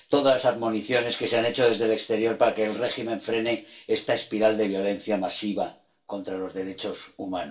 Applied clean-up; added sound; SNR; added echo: none; none; none; reverberation time 0.3 s.